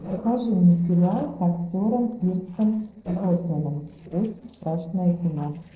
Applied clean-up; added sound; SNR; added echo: neural separator model SepFormer DNS4.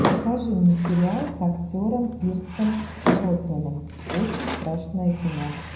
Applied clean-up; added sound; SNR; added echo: none; Drawer open or close; 7 dB; reverberation time 0.8 s.